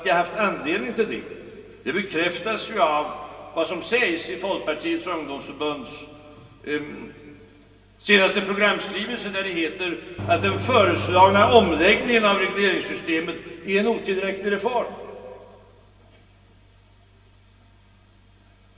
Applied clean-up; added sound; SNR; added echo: none; Engine; 8 dB; reverberation time 2.3 s.